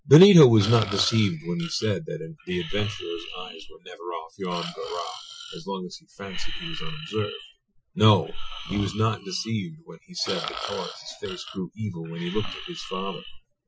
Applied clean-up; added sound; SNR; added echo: classical method Wiener filter.